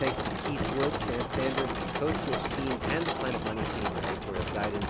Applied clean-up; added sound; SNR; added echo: none; Mechanisms; -2 dB; none.